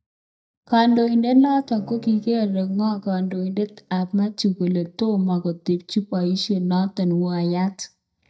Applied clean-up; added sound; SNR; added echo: neural mask model DeepFilterNet 3.